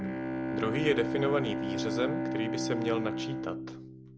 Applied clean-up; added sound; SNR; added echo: none; Bowed string instrument; -1 dB; none.